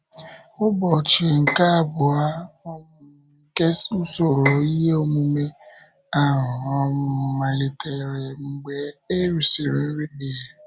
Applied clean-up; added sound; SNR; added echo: none; Bowed string instrument; 8 dB; none.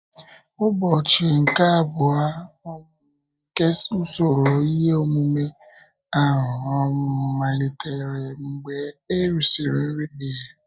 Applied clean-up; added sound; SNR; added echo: neural mask model DeepFilterNet 3.